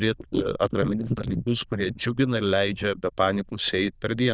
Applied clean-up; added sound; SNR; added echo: neural diffusion model UNIVERSE++.